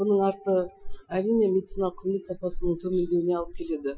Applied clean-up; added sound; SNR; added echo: classical method Wiener filter.